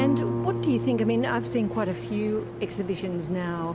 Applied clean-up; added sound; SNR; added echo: none; Guitar; 4 dB; none.